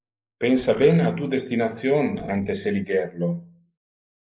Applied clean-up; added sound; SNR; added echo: neural mask model Resemble Enhance denoiser.